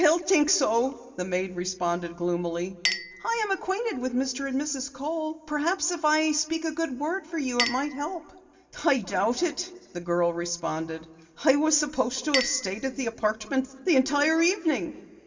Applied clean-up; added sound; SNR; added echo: none; Chink, clink; 13 dB; reverberation time 1.6 s.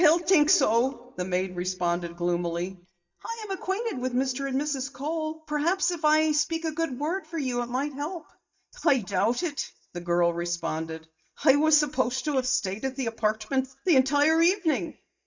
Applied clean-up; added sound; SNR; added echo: neural mask model DeepFilterNet 3.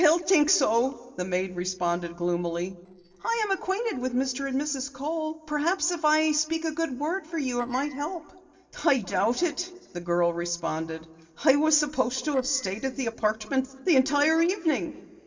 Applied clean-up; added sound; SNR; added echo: neural separator model SepFormer DNS4.